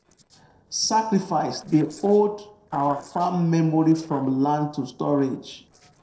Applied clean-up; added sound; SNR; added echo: neural separator model SepFormer DNS4.